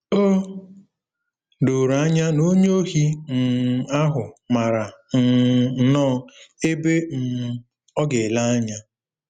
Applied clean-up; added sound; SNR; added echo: none; none; none; none.